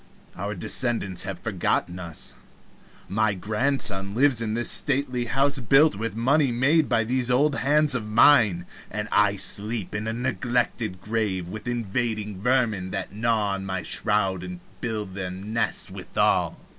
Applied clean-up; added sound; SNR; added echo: none; none; none; none.